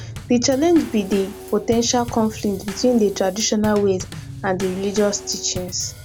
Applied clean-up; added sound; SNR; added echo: none; Bass drum / Snare drum / Drum kit; 14 dB; none.